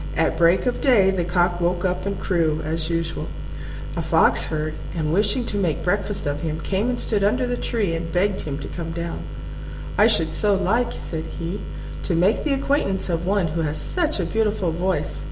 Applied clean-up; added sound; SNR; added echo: none; none; none; reverberation time 0.9 s.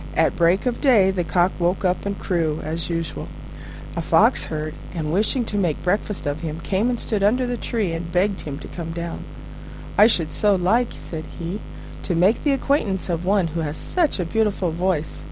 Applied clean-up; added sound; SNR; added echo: none; none; none; none.